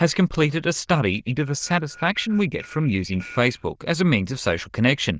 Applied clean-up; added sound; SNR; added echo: neural diffusion model UNIVERSE++.